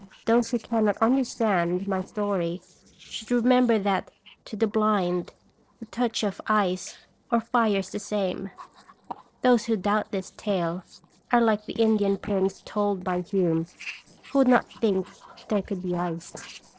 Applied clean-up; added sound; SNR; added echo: neural separator model SepFormer DNS4.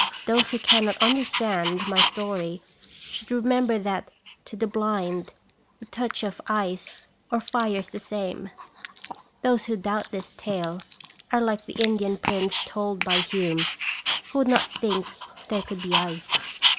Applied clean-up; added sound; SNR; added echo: none; Dog; 3 dB; none.